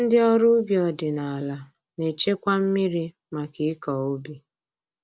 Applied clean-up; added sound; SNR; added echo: none; none; none; none.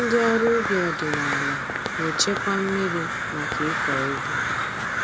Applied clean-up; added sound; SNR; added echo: none; Crow; 0 dB; none.